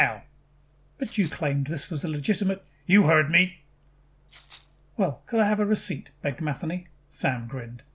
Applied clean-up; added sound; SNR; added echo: none; Rattle (instrument); 18 dB; none.